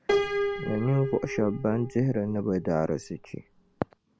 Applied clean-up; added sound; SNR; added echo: none; Piano; 5 dB; none.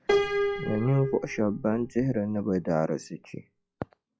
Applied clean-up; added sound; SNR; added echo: classical method log-MMSE.